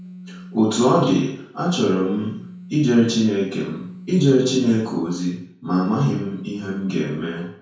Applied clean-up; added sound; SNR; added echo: none; Telephone; 19 dB; reverberation time 0.5 s.